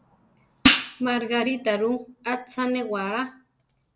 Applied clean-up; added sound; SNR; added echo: none; Hi-hat; -5 dB; none.